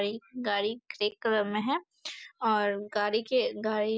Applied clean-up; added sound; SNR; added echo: none; none; none; none.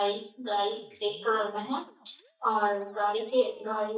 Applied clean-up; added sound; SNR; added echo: neural mask model DeepFilterNet 3.